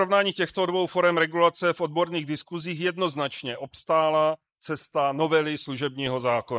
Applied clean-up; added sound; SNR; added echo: neural mask model Resemble Enhance denoiser.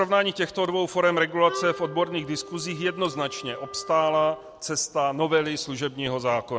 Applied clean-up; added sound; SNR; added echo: none; Wind instrument, woodwind instrument; 14 dB; none.